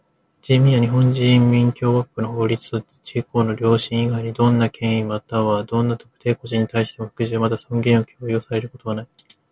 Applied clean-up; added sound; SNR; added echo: none; none; none; none.